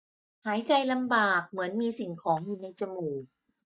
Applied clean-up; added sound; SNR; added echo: neural mask model DeepFilterNet 3.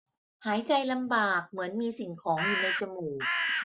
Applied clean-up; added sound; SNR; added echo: none; Bird; -2 dB; none.